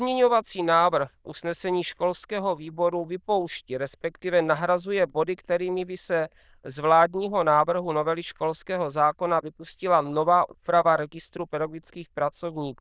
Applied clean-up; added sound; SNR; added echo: neural diffusion model UNIVERSE++.